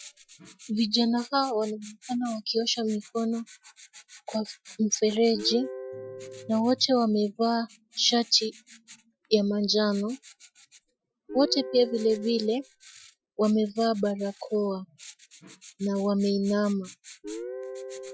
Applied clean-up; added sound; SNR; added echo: classical method Wiener filter.